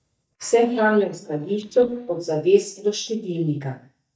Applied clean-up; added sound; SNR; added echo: neural mask model DeepFilterNet 3.